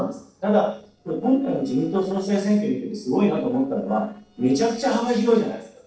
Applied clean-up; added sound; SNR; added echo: neural separator model SepFormer DNS4.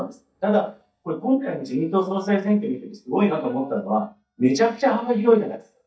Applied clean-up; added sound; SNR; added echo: neural mask model DeepFilterNet 3.